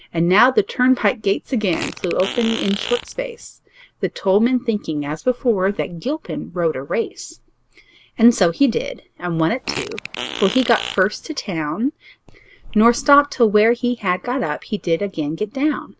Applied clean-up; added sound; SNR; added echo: none; Fart; 10 dB; none.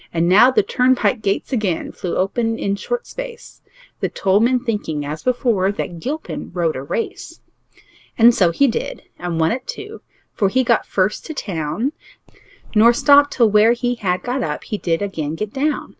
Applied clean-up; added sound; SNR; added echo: none; none; none; none.